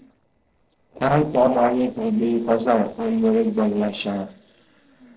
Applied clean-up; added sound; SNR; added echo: neural separator model SepFormer DNS4.